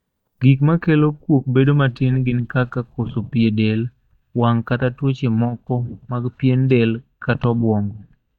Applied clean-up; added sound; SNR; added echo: neural mask model DeepFilterNet 3.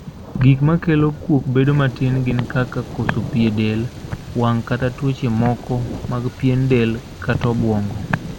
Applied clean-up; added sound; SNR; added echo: none; Walk, footsteps + Thunder; 10 dB; none.